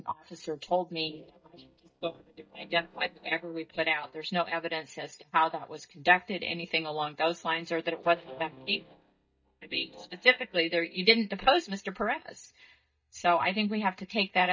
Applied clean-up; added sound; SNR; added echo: neural mask model DeepFilterNet 3.